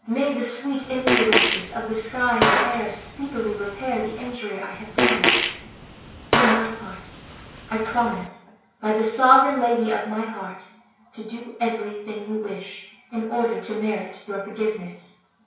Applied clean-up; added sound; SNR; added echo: none; Fart; -1 dB; reverberation time 0.5 s.